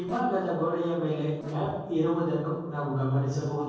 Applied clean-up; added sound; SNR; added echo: neural separator model SepFormer DNS4.